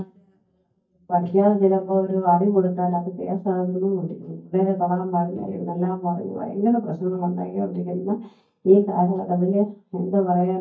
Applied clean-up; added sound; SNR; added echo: neural mask model DeepFilterNet 3.